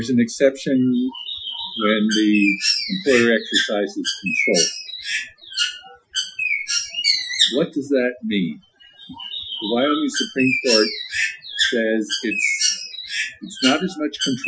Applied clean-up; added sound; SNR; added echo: classical method Wiener filter.